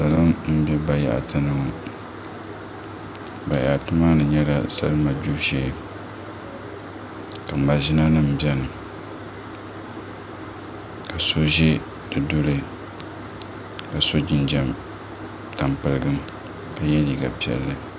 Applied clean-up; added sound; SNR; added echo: none; none; none; none.